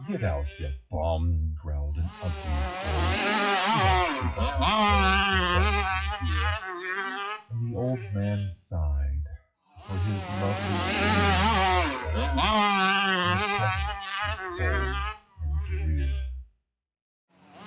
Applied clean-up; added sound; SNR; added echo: classical method WPE with log-MMSE.